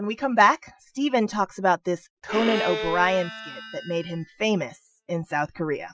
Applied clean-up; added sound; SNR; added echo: classical method Wiener filter.